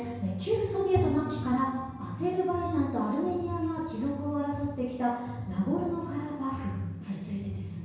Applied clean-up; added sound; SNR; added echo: none; Bowed string instrument; 9 dB; reverberation time 1.0 s.